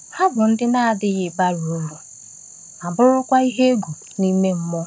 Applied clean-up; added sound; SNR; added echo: none; none; none; none.